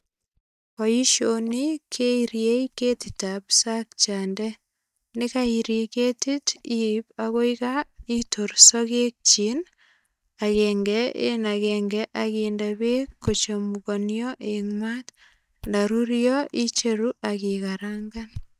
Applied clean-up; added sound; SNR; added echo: neural mask model DeepFilterNet 3.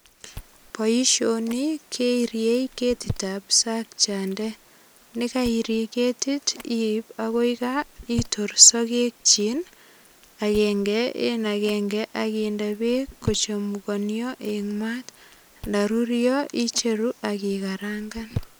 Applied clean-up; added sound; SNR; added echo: none; Chewing, mastication; 17 dB; none.